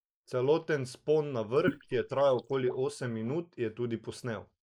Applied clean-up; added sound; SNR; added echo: neural mask model Resemble Enhance denoiser.